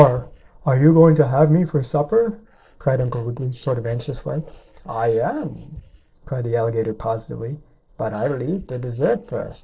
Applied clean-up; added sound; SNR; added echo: neural separator model SepFormer DNS4.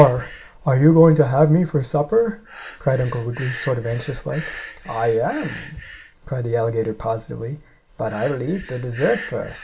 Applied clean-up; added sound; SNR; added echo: none; Breathing; 18 dB; reverberation time 0.2 s.